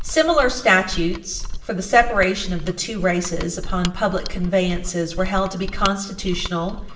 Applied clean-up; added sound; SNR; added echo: none; Mechanisms; 7 dB; reverberation time 0.7 s.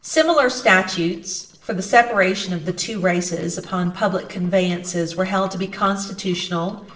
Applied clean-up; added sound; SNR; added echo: neural separator model SepFormer DNS4.